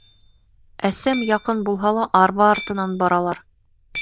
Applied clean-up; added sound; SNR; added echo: neural diffusion model UNIVERSE++.